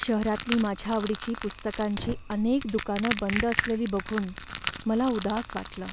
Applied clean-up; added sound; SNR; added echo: none; Crushing + Fire; 5 dB; none.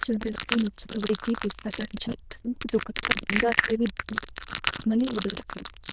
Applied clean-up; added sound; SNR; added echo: neural diffusion model UNIVERSE++.